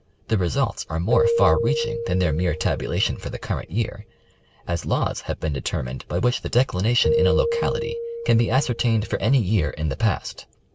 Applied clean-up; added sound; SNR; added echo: none; Keyboard (musical); 6 dB; none.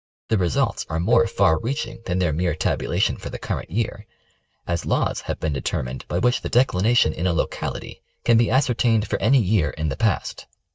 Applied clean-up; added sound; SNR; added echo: neural mask model DeepFilterNet 3.